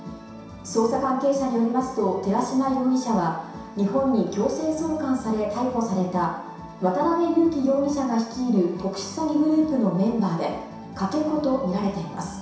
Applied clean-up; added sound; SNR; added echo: none; none; none; reverberation time 0.7 s.